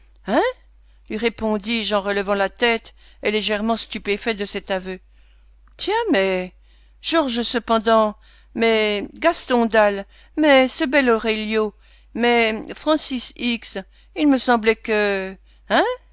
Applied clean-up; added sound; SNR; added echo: none; none; none; none.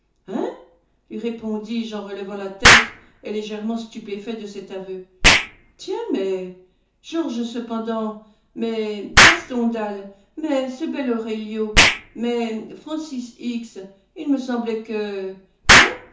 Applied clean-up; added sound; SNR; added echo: none; Explosion; -5 dB; reverberation time 0.6 s.